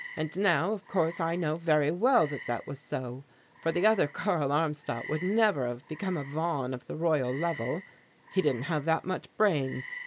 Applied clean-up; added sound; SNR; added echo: none; Frog; 18 dB; none.